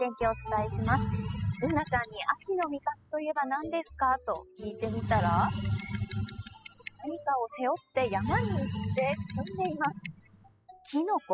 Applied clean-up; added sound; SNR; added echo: classical method spectral subtraction.